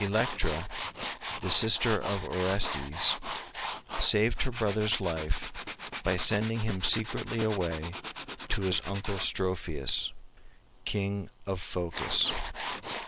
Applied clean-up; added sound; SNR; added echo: neural mask model Resemble Enhance denoiser.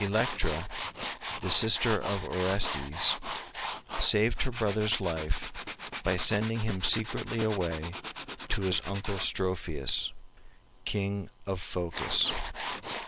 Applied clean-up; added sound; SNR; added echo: none; Tools; 8 dB; none.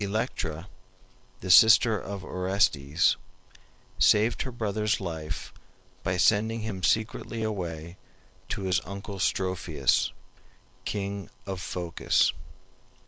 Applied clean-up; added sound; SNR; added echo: none; none; none; none.